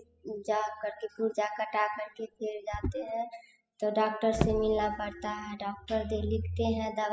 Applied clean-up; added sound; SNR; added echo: classical method spectral subtraction.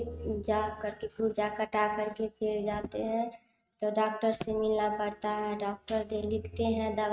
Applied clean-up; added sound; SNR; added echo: neural mask model RNNoise.